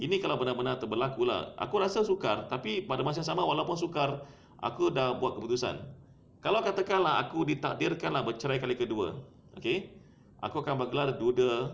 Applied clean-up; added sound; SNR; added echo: none; none; none; none.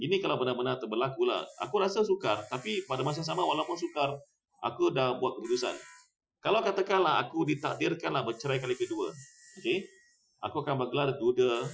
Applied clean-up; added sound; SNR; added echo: classical method Wiener filter.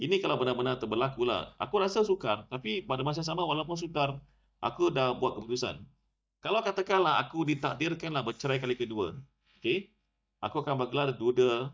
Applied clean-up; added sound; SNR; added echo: neural mask model DeepFilterNet 3.